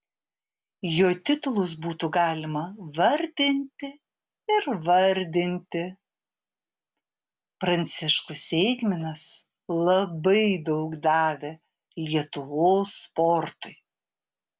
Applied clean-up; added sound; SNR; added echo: none; none; none; none.